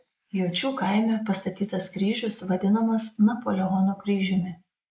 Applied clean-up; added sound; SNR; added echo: neural mask model Resemble Enhance denoiser.